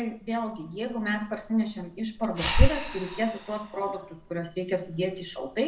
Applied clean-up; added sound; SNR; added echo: none; Breathing; 0 dB; reverberation time 0.5 s.